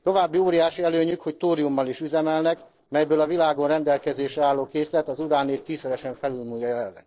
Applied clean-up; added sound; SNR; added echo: neural separator model SepFormer DNS4.